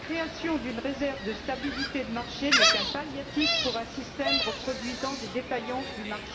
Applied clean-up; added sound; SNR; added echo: none; Gull, seagull; -2 dB; reverberation time 1.8 s.